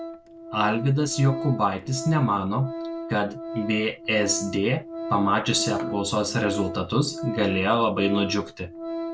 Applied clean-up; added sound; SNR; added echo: none; Organ; 9 dB; none.